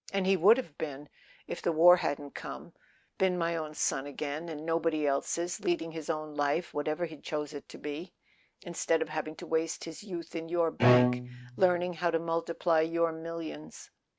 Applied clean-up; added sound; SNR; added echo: neural mask model RNNoise.